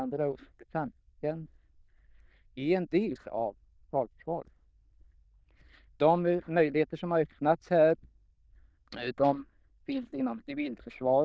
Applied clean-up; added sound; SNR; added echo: neural diffusion model UNIVERSE++.